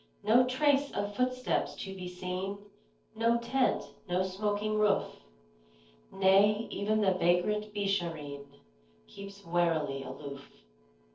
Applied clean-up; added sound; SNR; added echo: neural separator model SepFormer DNS4.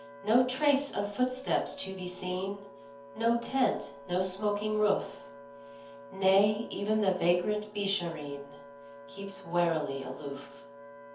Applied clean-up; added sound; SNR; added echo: none; Wind instrument, woodwind instrument; 17 dB; reverberation time 0.5 s.